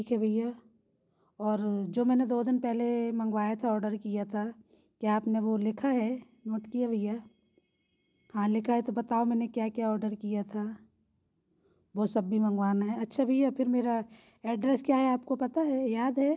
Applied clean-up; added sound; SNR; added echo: none; none; none; none.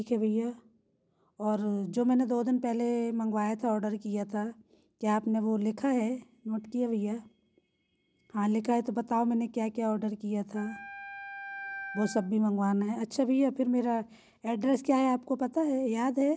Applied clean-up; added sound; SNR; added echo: none; Wind instrument, woodwind instrument; 12 dB; none.